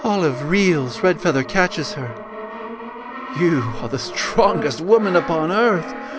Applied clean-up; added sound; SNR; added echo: none; Brass instrument; 11 dB; none.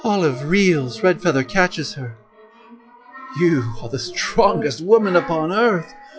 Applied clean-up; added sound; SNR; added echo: classical method log-MMSE.